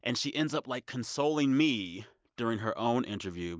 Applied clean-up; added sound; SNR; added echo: none; none; none; none.